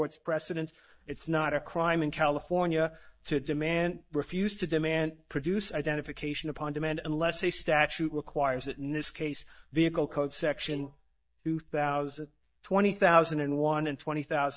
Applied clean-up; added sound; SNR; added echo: neural mask model DeepFilterNet 3.